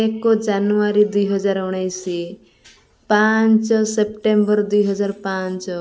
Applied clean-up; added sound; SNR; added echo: none; none; none; none.